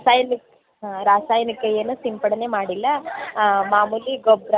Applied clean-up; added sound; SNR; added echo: none; none; none; none.